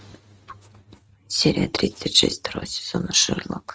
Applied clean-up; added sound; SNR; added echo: neural mask model RNNoise.